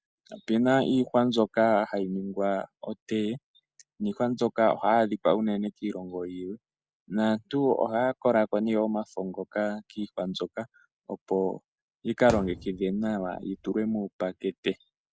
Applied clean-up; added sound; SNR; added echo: none; Thump, thud; 14 dB; none.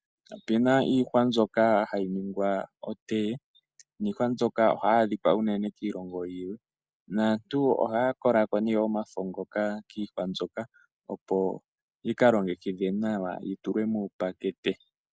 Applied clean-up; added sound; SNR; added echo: none; none; none; none.